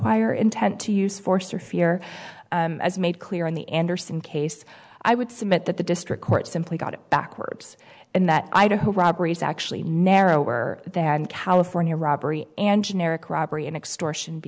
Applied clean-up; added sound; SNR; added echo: none; none; none; none.